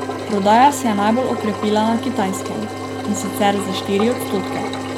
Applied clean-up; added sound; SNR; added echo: none; Engine + Organ; 6 dB; none.